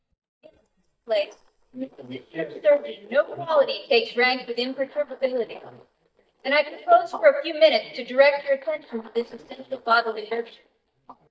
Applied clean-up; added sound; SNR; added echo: neural mask model DeepFilterNet 3.